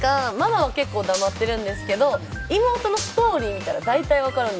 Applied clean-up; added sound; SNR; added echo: none; Gunshot, gunfire; 15 dB; none.